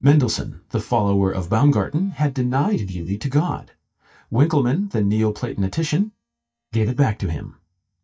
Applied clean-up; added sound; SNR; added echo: neural mask model DeepFilterNet 3.